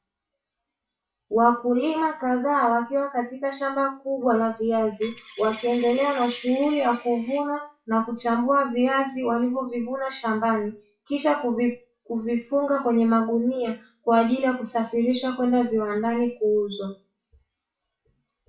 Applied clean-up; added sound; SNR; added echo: classical method WPE with log-MMSE.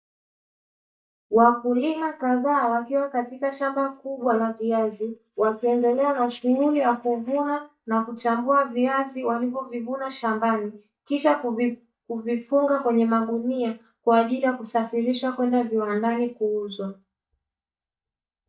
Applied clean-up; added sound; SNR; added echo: neural mask model DeepFilterNet 3.